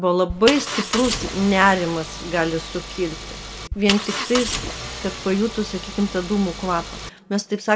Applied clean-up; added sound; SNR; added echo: none; Engine; 7 dB; reverberation time 1.8 s.